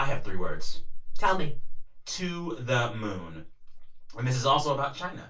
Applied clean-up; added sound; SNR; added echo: none; none; none; reverberation time 0.2 s.